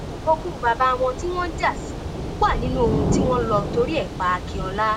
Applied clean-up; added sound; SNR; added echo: none; Thunder / Rain; 3 dB; none.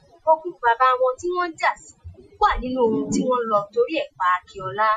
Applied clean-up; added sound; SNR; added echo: classical method Wiener filter.